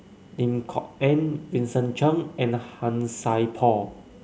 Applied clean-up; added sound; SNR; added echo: none; none; none; none.